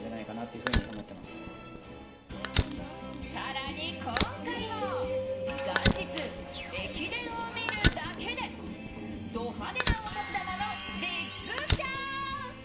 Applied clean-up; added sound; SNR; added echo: none; Fire; -1 dB; reverberation time 1.9 s.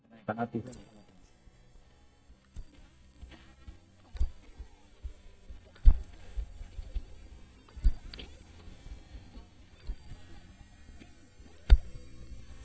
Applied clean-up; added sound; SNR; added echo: neural mask model DeepFilterNet 3.